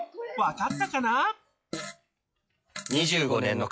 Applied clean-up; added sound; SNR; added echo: classical method log-MMSE.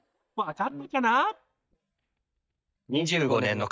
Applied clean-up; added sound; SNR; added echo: neural mask model DeepFilterNet 3.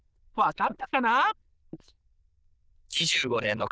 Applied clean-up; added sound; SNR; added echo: neural diffusion model UNIVERSE++.